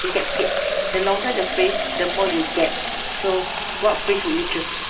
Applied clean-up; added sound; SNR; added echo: none; Fill (with liquid); 2 dB; reverberation time 2.1 s.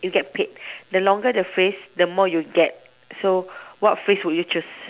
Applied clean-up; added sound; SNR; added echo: none; none; none; none.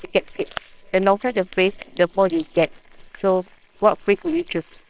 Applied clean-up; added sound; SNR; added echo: neural separator model SepFormer WHAMR!.